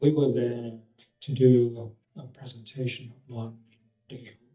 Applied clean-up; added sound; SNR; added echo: neural mask model DeepFilterNet 3.